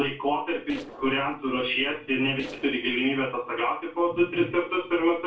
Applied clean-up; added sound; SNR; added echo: neural separator model SepFormer DNS4.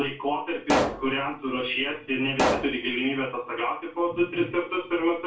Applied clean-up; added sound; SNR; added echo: none; Explosion; 2 dB; reverberation time 0.3 s.